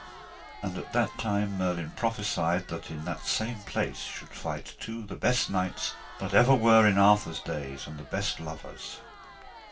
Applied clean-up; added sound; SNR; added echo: none; Crowd; 19 dB; reverberation time 0.2 s.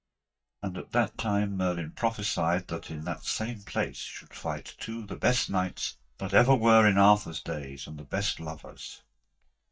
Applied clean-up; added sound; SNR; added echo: neural mask model DeepFilterNet 3.